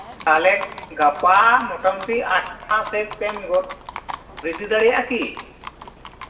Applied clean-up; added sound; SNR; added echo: none; Livestock, farm animals, working animals; 15 dB; reverberation time 0.7 s.